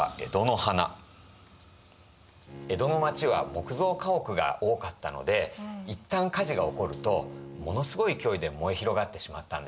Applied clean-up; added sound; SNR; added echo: none; Bowed string instrument; 15 dB; none.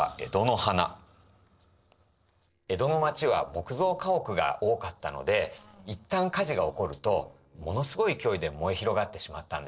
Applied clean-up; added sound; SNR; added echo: neural separator model SepFormer DNS4.